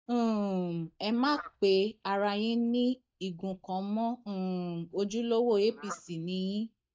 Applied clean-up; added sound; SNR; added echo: neural mask model DeepFilterNet 3.